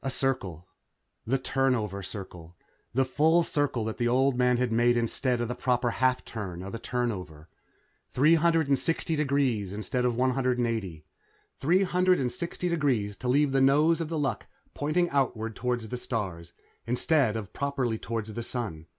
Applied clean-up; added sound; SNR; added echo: none; none; none; none.